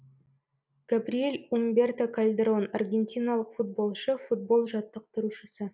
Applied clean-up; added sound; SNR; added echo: none; none; none; none.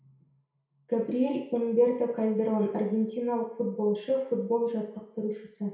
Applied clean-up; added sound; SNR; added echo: none; none; none; reverberation time 0.6 s.